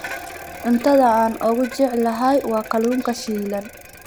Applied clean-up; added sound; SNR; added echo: none; Bicycle; 16 dB; none.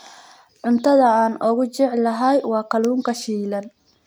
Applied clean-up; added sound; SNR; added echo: none; none; none; none.